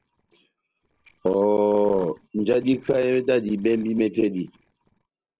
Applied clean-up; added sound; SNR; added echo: neural separator model SepFormer DNS4.